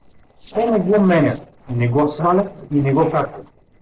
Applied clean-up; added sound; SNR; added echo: neural separator model SepFormer DNS4.